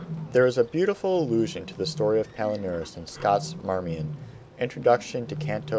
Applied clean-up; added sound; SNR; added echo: none; Bird; 12 dB; none.